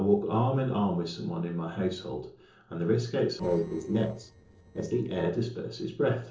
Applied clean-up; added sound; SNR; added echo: neural separator model SepFormer DNS4.